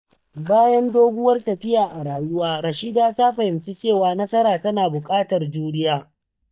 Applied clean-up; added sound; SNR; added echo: neural mask model DeepFilterNet 3.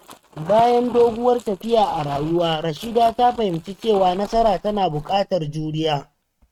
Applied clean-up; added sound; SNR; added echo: neural mask model RNNoise.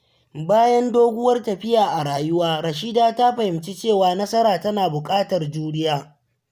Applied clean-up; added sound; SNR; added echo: none; none; none; none.